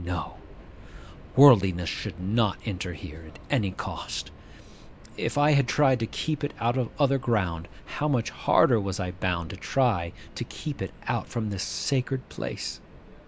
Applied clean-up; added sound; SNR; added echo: none; Subway, metro, underground; 19 dB; none.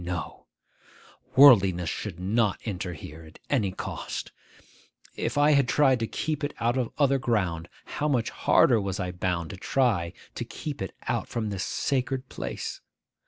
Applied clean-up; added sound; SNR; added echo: none; none; none; none.